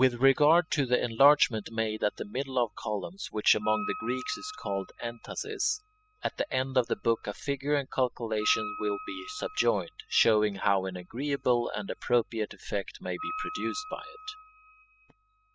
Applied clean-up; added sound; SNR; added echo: classical method spectral subtraction.